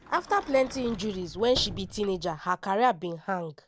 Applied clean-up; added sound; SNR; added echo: none; Sliding door; 16 dB; none.